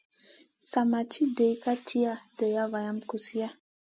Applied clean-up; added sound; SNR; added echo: none; none; none; none.